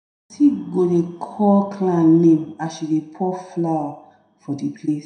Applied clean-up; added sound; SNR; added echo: none; none; none; reverberation time 0.6 s.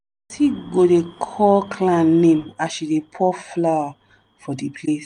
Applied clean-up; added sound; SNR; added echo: none; none; none; none.